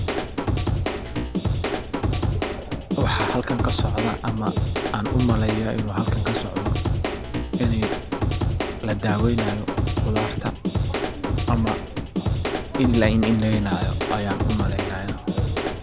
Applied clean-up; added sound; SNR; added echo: none; Drum / Drum kit; -2 dB; none.